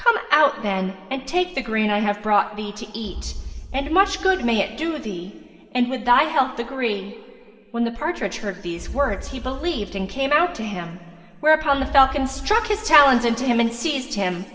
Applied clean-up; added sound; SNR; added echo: none; Boom; 13 dB; reverberation time 2.2 s.